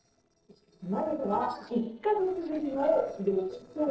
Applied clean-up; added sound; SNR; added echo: neural separator model SepFormer DNS4.